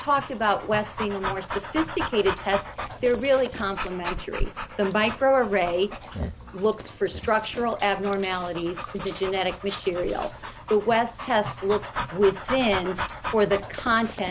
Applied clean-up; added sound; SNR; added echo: none; Dog; 9 dB; none.